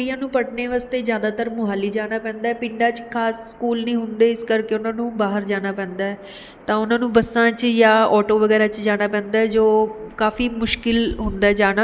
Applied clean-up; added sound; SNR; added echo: none; none; none; none.